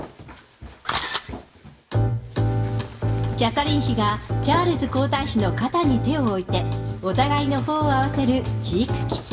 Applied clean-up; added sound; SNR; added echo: none; Run; 17 dB; reverberation time 0.7 s.